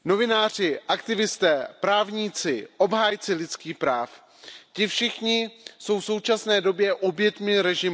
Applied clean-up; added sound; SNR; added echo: none; none; none; none.